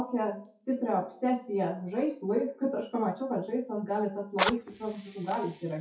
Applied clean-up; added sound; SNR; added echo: classical method WPE with log-MMSE.